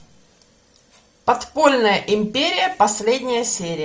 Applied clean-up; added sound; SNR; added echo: none; none; none; none.